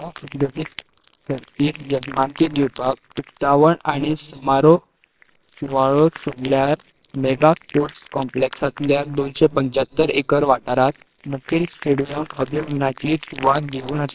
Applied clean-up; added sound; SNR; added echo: neural separator model SepFormer WHAMR!.